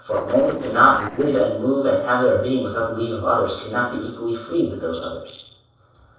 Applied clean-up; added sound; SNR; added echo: neural separator model SepFormer DNS4.